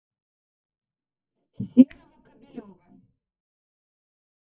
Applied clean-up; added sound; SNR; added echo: neural mask model DeepFilterNet 3.